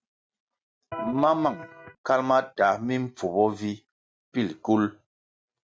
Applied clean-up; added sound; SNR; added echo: neural mask model RNNoise.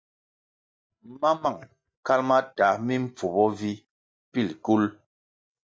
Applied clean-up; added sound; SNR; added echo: neural mask model DeepFilterNet 3.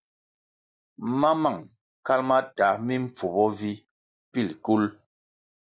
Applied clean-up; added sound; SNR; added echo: neural mask model Resemble Enhance denoiser.